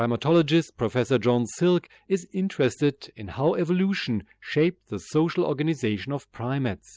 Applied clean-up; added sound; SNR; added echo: none; none; none; none.